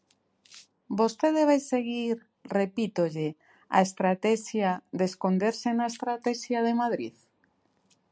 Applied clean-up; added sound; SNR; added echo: none; none; none; none.